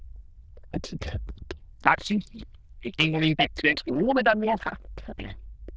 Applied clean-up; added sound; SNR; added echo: neural diffusion model UNIVERSE++.